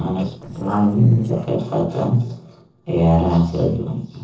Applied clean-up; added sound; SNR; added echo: neural separator model SepFormer DNS4.